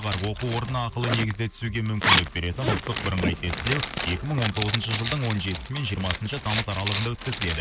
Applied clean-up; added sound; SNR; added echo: none; Zipper (clothing); 3 dB; none.